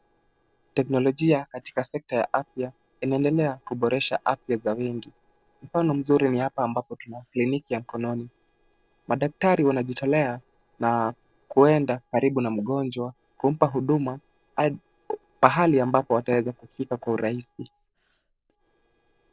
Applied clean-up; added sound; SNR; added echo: neural separator model SepFormer DNS4.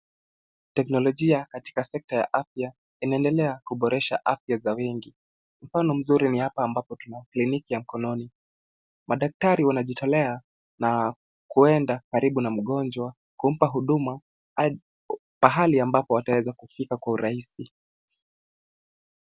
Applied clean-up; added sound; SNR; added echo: none; none; none; none.